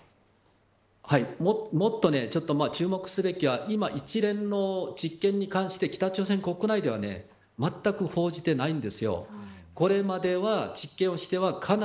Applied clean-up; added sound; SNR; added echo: none; none; none; none.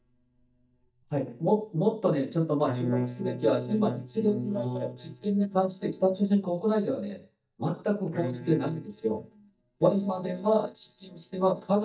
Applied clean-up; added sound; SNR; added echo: neural mask model DeepFilterNet 3.